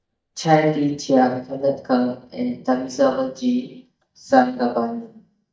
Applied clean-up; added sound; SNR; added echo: neural mask model DeepFilterNet 3.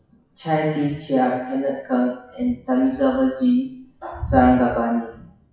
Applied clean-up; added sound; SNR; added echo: classical method WPE with log-MMSE.